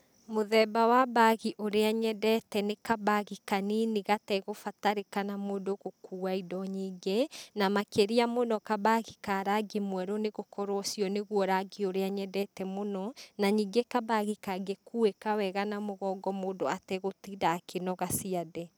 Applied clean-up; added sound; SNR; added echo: none; none; none; none.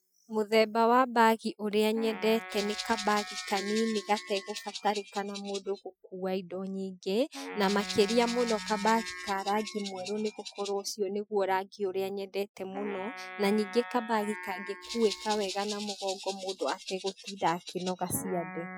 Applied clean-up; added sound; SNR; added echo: classical method Wiener filter.